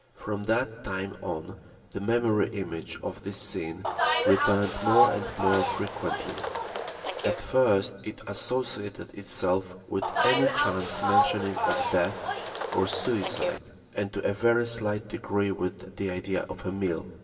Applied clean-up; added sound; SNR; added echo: none; Bus; -1 dB; reverberation time 2.9 s.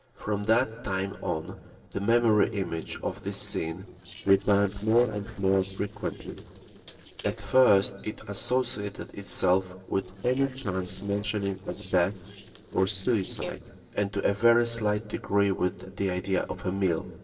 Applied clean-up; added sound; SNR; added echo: neural separator model SepFormer DNS4.